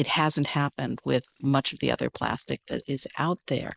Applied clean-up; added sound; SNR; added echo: neural mask model Resemble Enhance denoiser.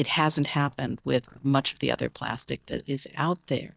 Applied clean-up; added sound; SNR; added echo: neural mask model DeepFilterNet 3.